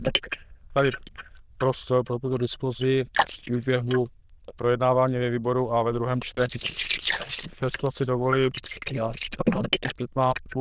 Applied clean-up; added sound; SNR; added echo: neural diffusion model UNIVERSE++.